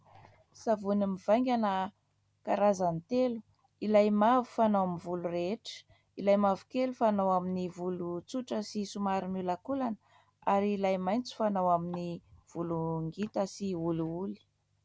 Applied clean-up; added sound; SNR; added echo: none; none; none; none.